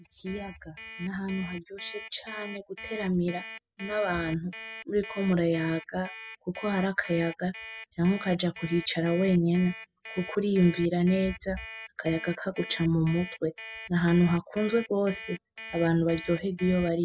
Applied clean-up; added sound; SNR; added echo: classical method spectral subtraction.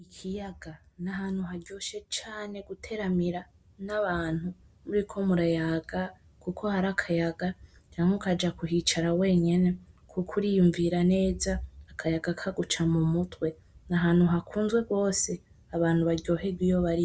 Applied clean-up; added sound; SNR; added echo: none; none; none; none.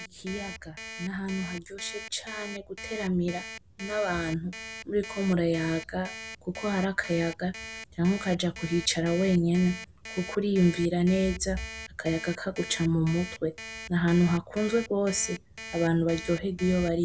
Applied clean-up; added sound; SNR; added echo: none; Alarm; 14 dB; none.